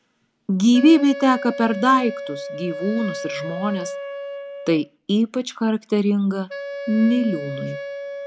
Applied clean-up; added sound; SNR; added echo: none; Wind instrument, woodwind instrument; 11 dB; none.